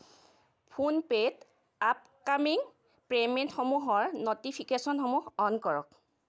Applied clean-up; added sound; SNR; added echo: none; none; none; none.